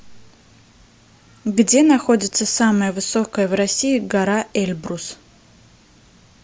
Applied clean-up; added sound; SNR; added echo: none; none; none; none.